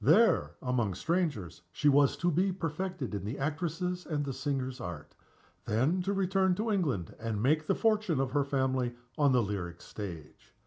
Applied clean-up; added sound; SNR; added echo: none; none; none; none.